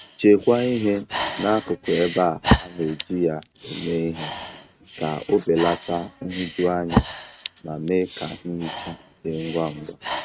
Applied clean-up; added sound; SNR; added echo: neural mask model RNNoise.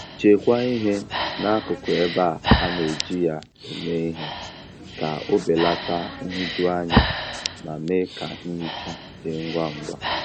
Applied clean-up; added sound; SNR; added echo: none; Breathing; 4 dB; none.